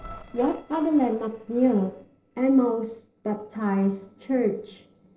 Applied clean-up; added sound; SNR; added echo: neural separator model SepFormer DNS4.